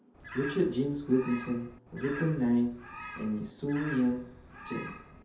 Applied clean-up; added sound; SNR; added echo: none; Bird; 13 dB; reverberation time 0.5 s.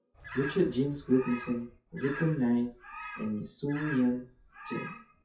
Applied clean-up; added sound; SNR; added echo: classical method WPE with log-MMSE.